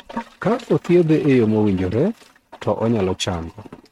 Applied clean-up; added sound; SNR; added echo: neural mask model RNNoise.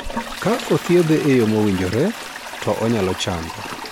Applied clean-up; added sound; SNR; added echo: none; Toilet flush; 11 dB; none.